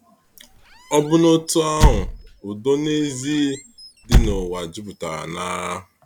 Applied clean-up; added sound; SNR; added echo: none; Squeak / Slam; 0 dB; none.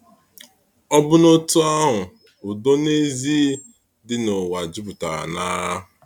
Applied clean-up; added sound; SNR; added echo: none; none; none; none.